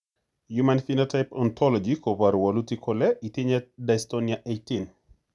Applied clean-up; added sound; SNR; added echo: none; none; none; none.